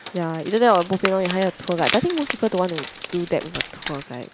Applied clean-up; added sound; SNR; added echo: none; Wood + Rain; 10 dB; none.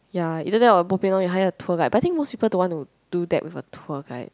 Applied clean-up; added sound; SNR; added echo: none; none; none; none.